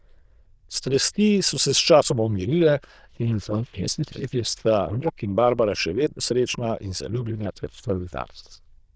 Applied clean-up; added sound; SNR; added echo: neural diffusion model UNIVERSE++.